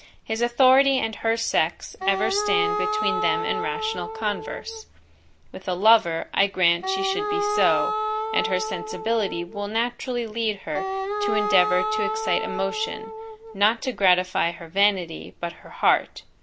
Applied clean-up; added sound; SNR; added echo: none; Wind instrument, woodwind instrument; 3 dB; none.